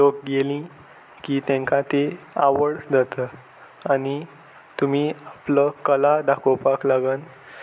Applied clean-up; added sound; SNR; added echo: none; none; none; none.